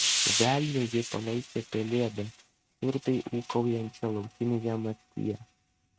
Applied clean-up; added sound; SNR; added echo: neural mask model RNNoise.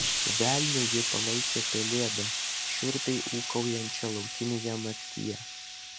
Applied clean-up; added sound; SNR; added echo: none; Explosion; -2 dB; none.